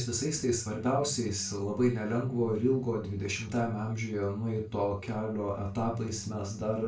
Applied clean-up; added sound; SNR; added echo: none; Bowed string instrument; 19 dB; reverberation time 0.2 s.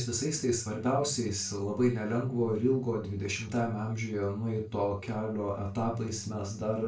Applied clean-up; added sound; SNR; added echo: neural separator model SepFormer DNS4.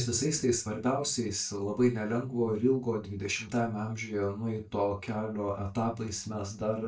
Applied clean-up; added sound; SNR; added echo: neural mask model DeepFilterNet 3.